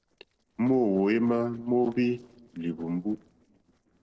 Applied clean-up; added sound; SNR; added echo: neural separator model SepFormer DNS4.